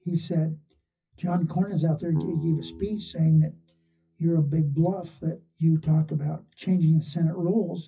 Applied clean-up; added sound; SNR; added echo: classical method WPE with log-MMSE.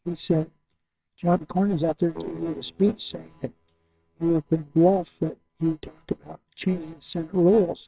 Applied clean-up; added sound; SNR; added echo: neural separator model SepFormer WHAMR!.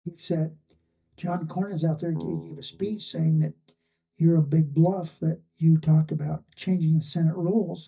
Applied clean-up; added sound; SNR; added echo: neural mask model DeepFilterNet 3.